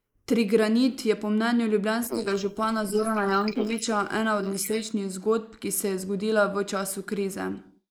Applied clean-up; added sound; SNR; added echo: neural mask model Resemble Enhance denoiser.